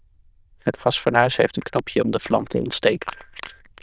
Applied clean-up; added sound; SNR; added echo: neural diffusion model UNIVERSE++.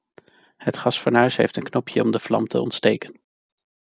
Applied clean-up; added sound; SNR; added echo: none; none; none; none.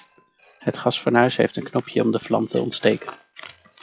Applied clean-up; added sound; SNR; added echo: classical method log-MMSE.